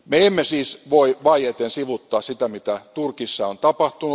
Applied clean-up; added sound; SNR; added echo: none; none; none; none.